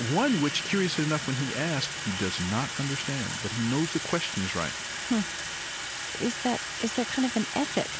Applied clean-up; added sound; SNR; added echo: none; Sink (filling or washing) / Water tap, faucet; 5 dB; none.